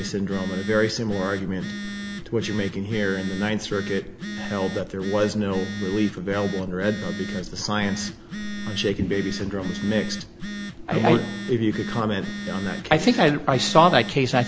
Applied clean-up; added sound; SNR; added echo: none; Telephone; 9 dB; none.